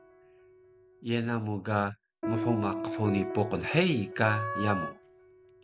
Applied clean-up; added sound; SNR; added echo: none; Piano + Wind instrument, woodwind instrument; 6 dB; none.